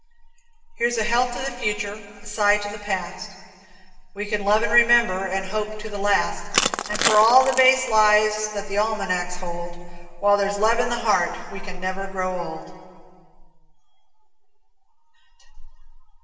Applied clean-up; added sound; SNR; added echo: none; Crushing; 3 dB; reverberation time 2.0 s.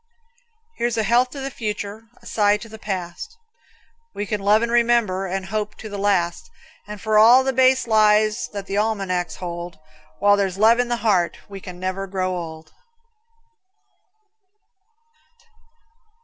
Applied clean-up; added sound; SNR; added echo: none; none; none; none.